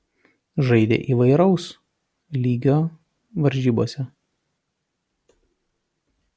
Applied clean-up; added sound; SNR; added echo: none; none; none; none.